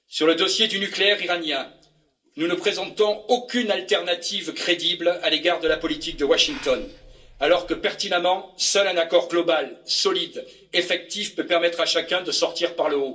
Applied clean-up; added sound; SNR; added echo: neural separator model SepFormer DNS4.